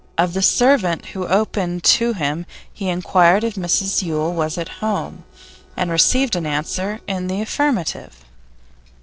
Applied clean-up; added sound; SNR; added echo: neural separator model SepFormer DNS4.